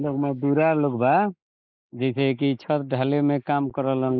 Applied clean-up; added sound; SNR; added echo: neural mask model Resemble Enhance denoiser.